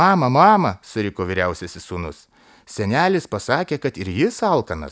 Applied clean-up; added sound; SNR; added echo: none; none; none; none.